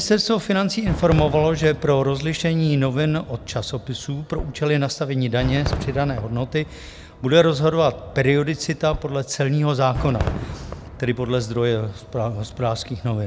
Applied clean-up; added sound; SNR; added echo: none; Fireworks; 11 dB; none.